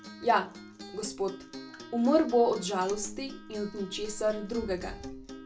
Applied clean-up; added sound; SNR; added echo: none; Acoustic guitar; 15 dB; reverberation time 0.2 s.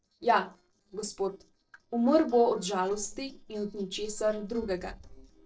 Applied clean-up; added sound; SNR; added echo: neural separator model SepFormer DNS4.